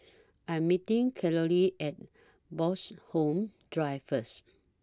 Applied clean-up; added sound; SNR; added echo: none; none; none; none.